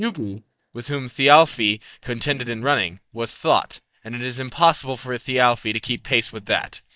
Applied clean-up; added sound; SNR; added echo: neural mask model DeepFilterNet 3.